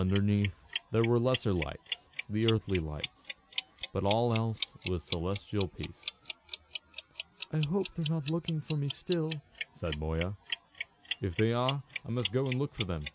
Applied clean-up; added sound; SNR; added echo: none; Clock; -1 dB; none.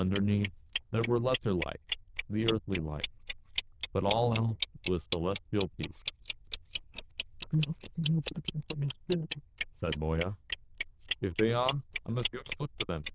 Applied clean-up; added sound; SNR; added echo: neural diffusion model UNIVERSE++.